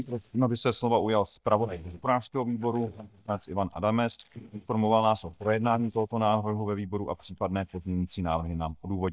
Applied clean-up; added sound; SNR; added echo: neural mask model DeepFilterNet 3.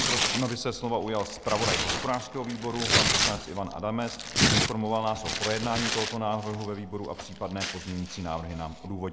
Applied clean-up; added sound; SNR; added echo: none; Tearing; -1 dB; none.